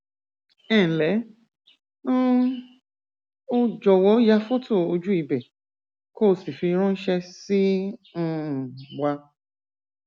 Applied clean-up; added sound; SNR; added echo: none; none; none; none.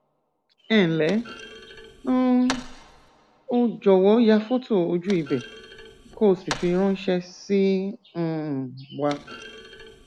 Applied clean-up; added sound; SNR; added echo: none; Thump, thud; 18 dB; none.